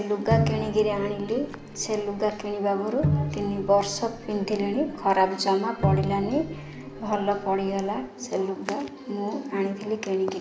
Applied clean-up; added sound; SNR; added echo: none; Bowed string instrument; 5 dB; none.